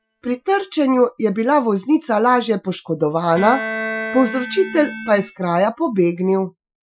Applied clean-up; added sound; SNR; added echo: classical method Wiener filter.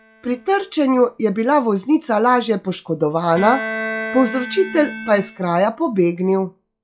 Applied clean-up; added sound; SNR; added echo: classical method log-MMSE.